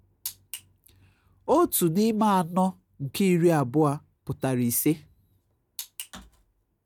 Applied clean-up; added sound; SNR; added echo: none; none; none; none.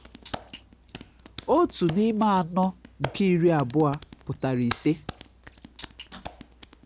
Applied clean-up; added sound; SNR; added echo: none; Hands; 15 dB; none.